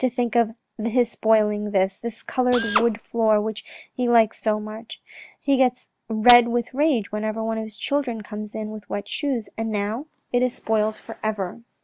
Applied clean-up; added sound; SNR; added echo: none; Drill; 4 dB; none.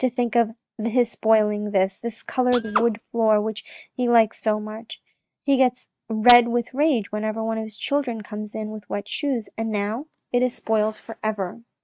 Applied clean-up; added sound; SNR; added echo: neural mask model RNNoise.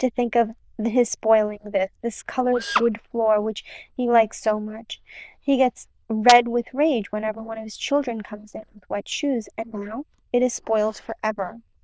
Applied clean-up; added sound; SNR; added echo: neural diffusion model UNIVERSE++.